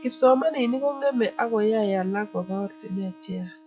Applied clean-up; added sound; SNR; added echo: classical method log-MMSE.